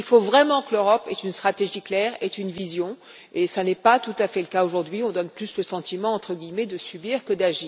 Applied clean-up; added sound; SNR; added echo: none; none; none; none.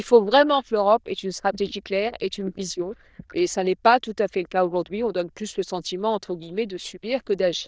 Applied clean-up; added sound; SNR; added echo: neural diffusion model UNIVERSE++.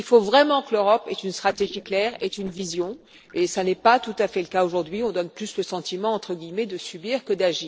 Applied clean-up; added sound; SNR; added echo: neural separator model SepFormer DNS4.